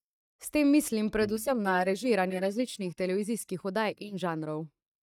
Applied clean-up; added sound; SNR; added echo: neural mask model DeepFilterNet 3.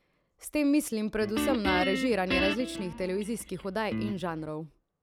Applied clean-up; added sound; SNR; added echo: none; Guitar; 3 dB; none.